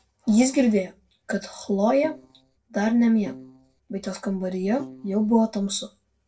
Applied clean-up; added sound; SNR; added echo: neural separator model SepFormer DNS4.